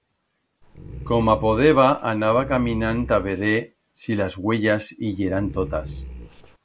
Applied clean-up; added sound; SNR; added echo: none; Growling; 13 dB; none.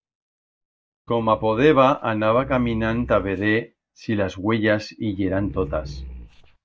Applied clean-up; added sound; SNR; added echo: neural mask model DeepFilterNet 3.